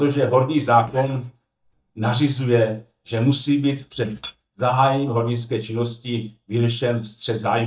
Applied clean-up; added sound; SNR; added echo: neural mask model DeepFilterNet 3.